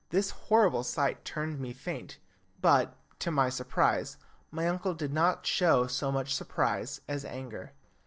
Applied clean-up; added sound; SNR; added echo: neural separator model SepFormer DNS4.